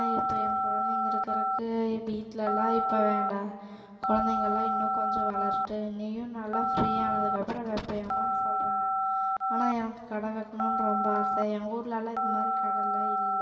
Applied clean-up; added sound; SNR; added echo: none; Telephone; -3 dB; reverberation time 2.6 s.